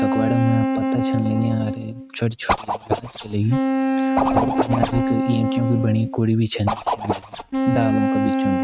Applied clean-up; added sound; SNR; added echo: neural mask model RNNoise.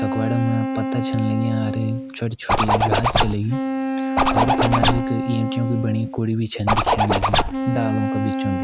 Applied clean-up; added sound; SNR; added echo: none; Zipper (clothing) + Wind instrument, woodwind instrument; -2 dB; none.